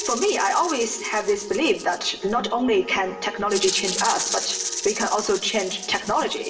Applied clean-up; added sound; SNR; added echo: none; Rattle (instrument); 8 dB; reverberation time 0.8 s.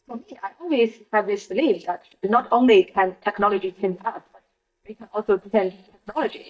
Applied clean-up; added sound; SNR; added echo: neural mask model DeepFilterNet 3.